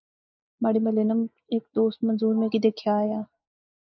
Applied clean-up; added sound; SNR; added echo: neural mask model Resemble Enhance denoiser.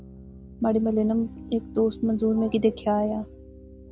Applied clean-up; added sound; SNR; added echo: none; Piano; 16 dB; none.